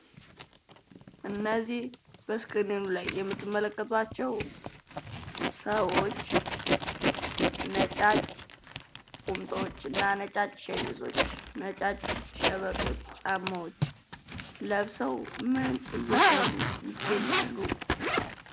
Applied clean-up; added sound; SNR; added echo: none; Zipper (clothing); -1 dB; none.